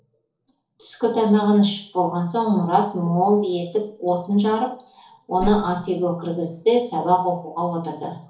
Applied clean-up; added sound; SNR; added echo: neural separator model SepFormer DNS4.